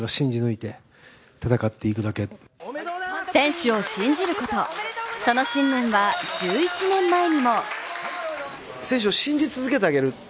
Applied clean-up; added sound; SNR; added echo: none; Crash cymbal; 15 dB; none.